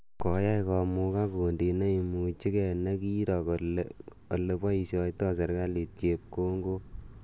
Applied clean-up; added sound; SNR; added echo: none; none; none; none.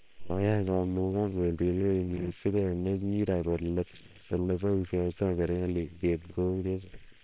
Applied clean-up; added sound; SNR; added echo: neural separator model SepFormer WHAM!.